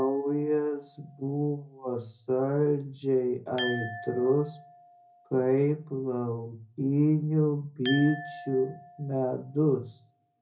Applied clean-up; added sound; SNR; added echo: none; Glass; 15 dB; reverberation time 0.4 s.